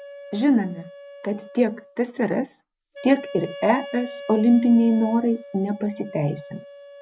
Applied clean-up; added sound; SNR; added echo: none; Wind instrument, woodwind instrument; 17 dB; none.